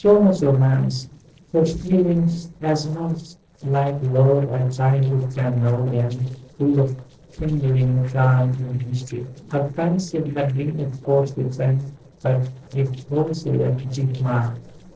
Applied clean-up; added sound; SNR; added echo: neural separator model SepFormer DNS4.